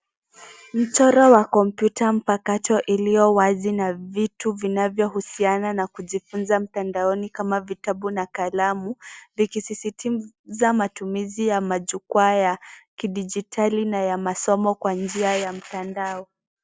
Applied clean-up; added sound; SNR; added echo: none; none; none; none.